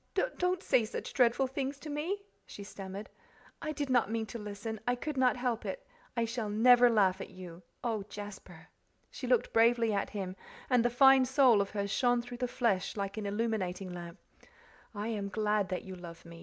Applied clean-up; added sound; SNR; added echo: none; none; none; none.